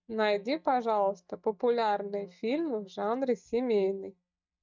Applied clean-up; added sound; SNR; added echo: neural mask model DeepFilterNet 3.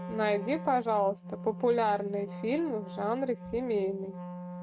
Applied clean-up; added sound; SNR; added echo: neural mask model RNNoise.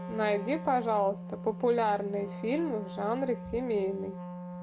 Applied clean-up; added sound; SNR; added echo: none; Wind instrument, woodwind instrument; 10 dB; none.